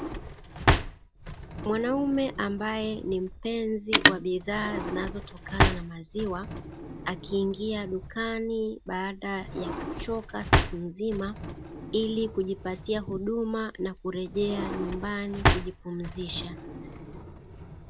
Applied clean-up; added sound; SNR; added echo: none; Telephone + Drawer open or close; 0 dB; none.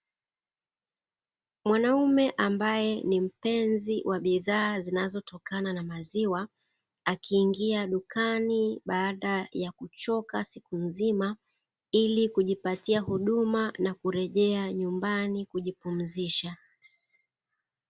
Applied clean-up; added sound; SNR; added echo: none; none; none; none.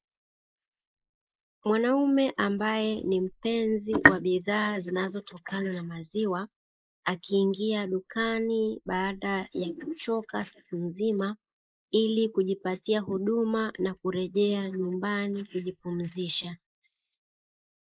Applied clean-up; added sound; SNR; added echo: neural mask model Resemble Enhance denoiser.